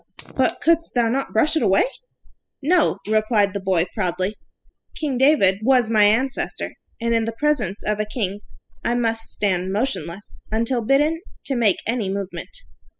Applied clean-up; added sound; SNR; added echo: classical method spectral subtraction.